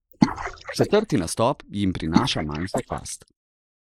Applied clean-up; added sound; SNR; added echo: neural mask model Resemble Enhance denoiser.